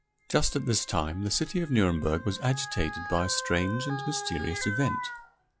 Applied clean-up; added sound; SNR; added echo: classical method log-MMSE.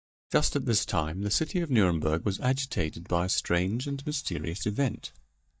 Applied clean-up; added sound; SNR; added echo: neural mask model DeepFilterNet 3.